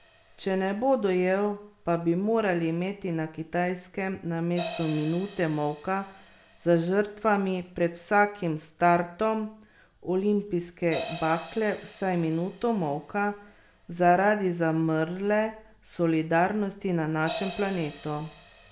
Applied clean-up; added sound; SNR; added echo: none; Crash cymbal; 18 dB; none.